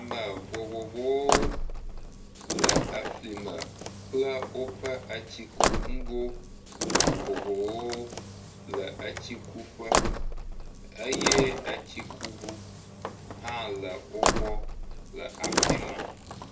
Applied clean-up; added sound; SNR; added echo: none; Slam; -4 dB; reverberation time 0.2 s.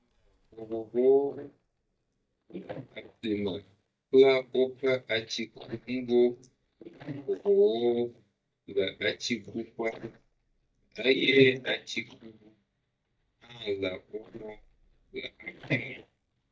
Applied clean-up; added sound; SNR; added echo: neural mask model DeepFilterNet 3.